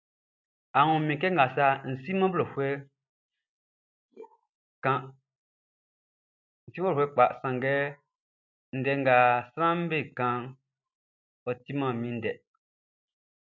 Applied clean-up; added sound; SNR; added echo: none; none; none; none.